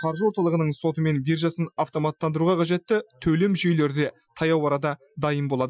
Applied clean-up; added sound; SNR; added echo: classical method Wiener filter.